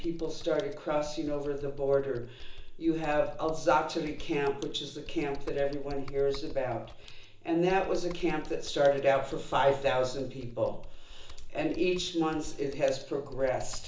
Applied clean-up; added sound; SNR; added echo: none; Computer keyboard; 8 dB; reverberation time 0.8 s.